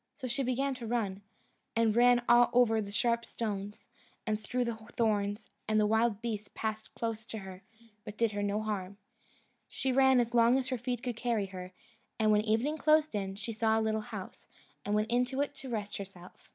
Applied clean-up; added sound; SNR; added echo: none; none; none; none.